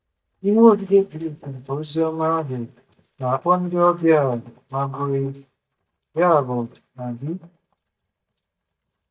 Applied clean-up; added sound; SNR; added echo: neural mask model DeepFilterNet 3.